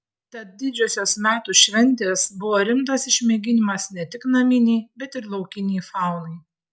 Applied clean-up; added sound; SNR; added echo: none; none; none; none.